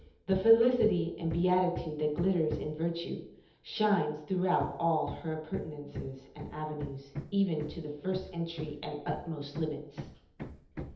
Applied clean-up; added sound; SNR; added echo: none; Hammer; 12 dB; reverberation time 0.8 s.